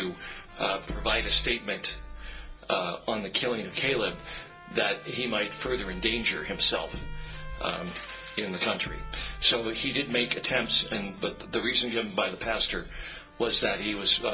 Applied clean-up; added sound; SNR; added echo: none; Trumpet; 20 dB; reverberation time 0.2 s.